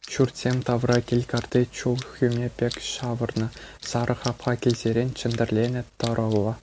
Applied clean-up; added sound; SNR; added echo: none; Tools; 19 dB; none.